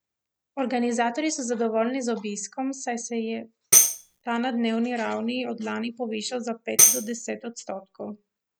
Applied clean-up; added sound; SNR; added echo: none; Tambourine; -5 dB; none.